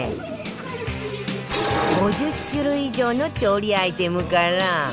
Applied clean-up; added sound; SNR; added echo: none; Packing tape, duct tape; 20 dB; none.